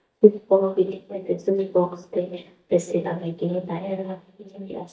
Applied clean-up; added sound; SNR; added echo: neural mask model DeepFilterNet 3.